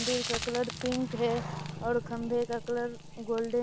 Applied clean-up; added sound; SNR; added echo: none; Frying (food); 9 dB; none.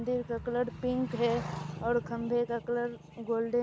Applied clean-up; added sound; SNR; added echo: none; none; none; none.